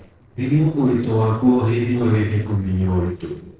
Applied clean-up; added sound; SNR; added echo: neural separator model SepFormer DNS4.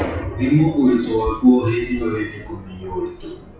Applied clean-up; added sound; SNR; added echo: classical method WPE with log-MMSE.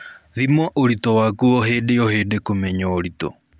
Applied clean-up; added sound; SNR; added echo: none; none; none; none.